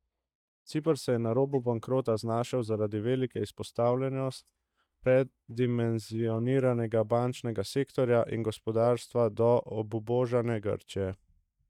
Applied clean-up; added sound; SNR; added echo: neural mask model DeepFilterNet 3.